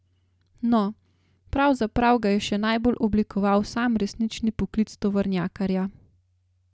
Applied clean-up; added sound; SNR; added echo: none; none; none; none.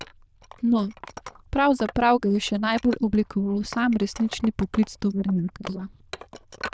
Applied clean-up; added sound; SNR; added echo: neural diffusion model UNIVERSE++.